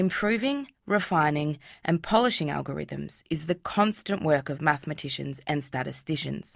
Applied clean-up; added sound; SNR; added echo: none; none; none; none.